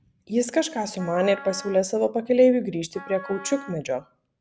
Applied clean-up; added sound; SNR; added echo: none; Wind instrument, woodwind instrument; 18 dB; none.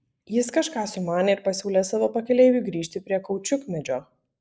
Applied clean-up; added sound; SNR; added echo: neural mask model Resemble Enhance denoiser.